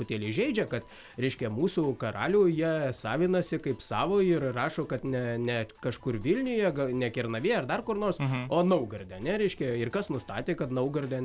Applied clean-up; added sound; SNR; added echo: none; none; none; none.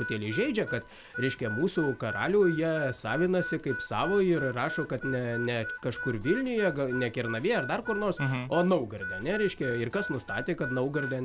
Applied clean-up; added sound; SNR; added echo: none; Harmonica; 10 dB; none.